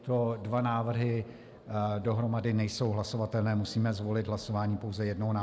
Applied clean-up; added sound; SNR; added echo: none; none; none; none.